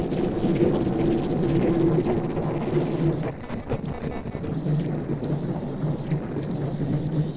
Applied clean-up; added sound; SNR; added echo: neural separator model SepFormer DNS4.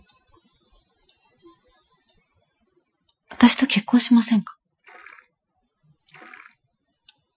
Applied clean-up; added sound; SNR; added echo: classical method Wiener filter.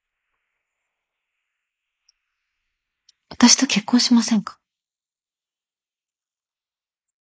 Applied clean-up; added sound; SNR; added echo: neural mask model Resemble Enhance denoiser.